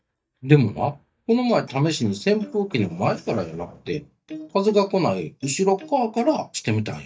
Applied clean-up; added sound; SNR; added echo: neural mask model DeepFilterNet 3.